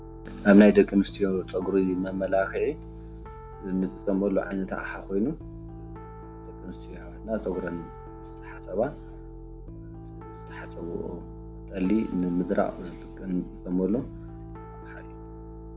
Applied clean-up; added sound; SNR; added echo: none; Piano; 13 dB; none.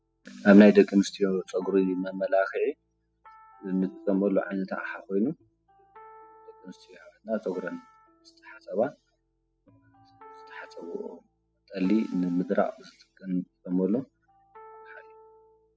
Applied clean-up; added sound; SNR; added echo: classical method spectral subtraction.